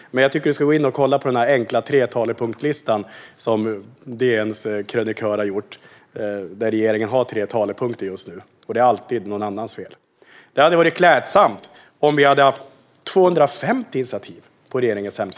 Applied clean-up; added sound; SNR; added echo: neural mask model Resemble Enhance denoiser.